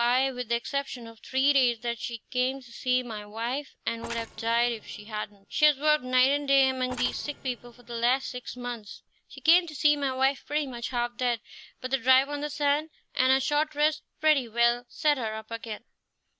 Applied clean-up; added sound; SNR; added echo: none; Mechanisms; 16 dB; none.